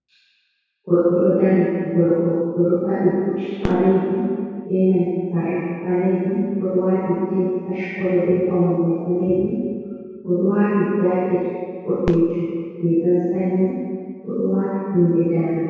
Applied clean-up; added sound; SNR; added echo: none; Fireworks; 17 dB; reverberation time 1.9 s.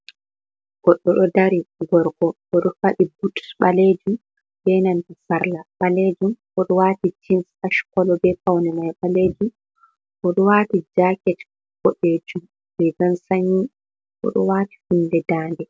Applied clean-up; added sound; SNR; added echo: none; none; none; none.